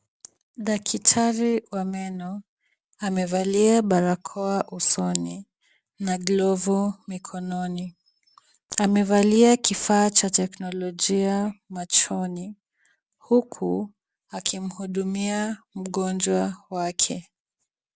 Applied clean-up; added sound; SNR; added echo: none; none; none; none.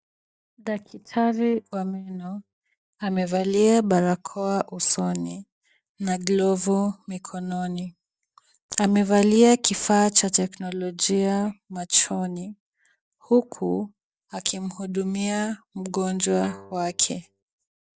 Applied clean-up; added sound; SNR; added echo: neural mask model DeepFilterNet 3.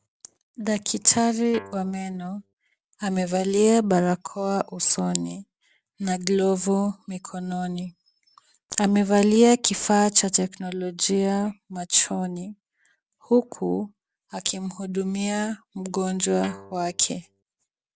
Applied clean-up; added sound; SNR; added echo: none; Guitar; 19 dB; none.